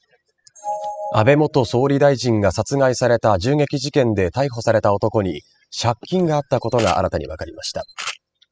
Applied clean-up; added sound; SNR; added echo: classical method spectral subtraction.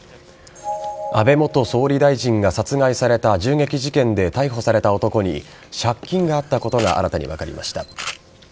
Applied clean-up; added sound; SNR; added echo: none; Camera; 16 dB; none.